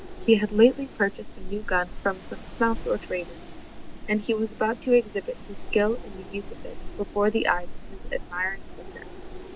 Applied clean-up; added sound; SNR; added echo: none; Wind; 8 dB; none.